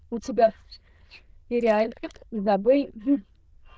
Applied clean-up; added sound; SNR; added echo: neural diffusion model UNIVERSE++.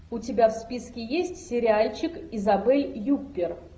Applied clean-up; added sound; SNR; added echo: none; none; none; none.